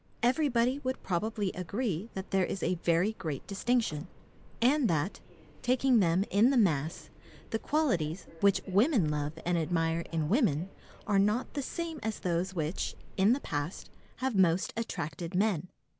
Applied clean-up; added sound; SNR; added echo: none; Subway, metro, underground; 18 dB; none.